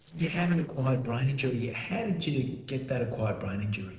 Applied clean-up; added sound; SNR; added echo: neural separator model SepFormer DNS4.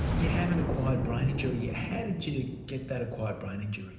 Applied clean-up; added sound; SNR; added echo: none; Boom; 1 dB; reverberation time 0.9 s.